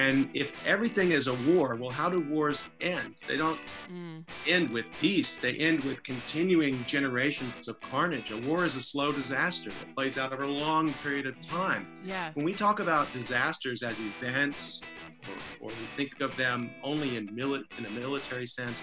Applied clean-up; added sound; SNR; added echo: none; Guitar; 14 dB; none.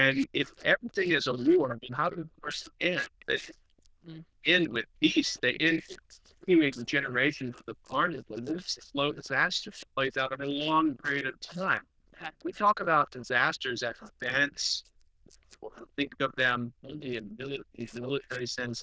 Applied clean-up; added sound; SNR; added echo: neural diffusion model UNIVERSE++.